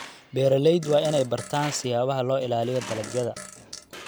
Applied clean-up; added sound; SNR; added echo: none; Tools + Fart; 16 dB; none.